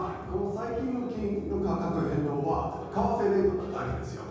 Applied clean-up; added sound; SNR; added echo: none; none; none; reverberation time 1.3 s.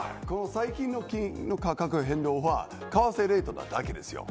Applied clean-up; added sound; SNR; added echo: none; none; none; none.